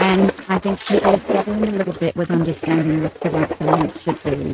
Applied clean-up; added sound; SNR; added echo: neural mask model RNNoise.